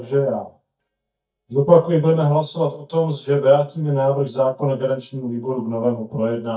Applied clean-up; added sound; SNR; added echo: neural mask model DeepFilterNet 3.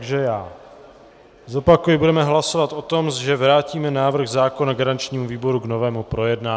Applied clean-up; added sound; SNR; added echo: none; none; none; none.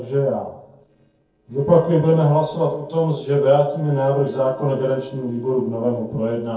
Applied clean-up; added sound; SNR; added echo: neural separator model SepFormer DNS4.